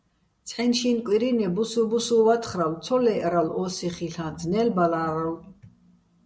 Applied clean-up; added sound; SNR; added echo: none; none; none; none.